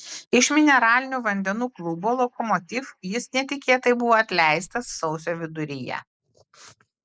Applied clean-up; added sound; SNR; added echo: neural mask model Resemble Enhance denoiser.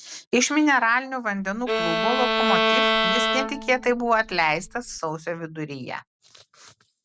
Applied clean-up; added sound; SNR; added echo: none; Bowed string instrument; -1 dB; none.